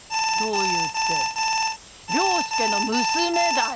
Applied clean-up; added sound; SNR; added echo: none; Alarm; -5 dB; none.